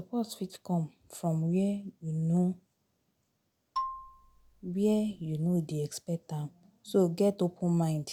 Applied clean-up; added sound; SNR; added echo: none; Marimba, xylophone; 10 dB; none.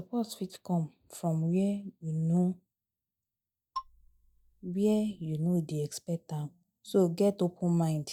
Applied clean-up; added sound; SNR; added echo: neural mask model DeepFilterNet 3.